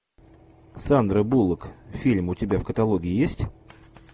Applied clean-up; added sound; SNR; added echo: none; none; none; none.